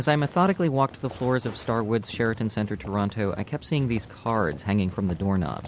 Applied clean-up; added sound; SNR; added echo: none; none; none; none.